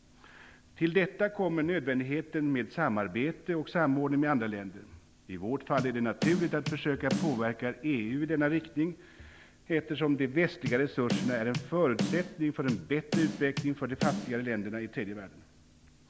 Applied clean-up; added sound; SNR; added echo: none; Bass drum / Snare drum; 4 dB; none.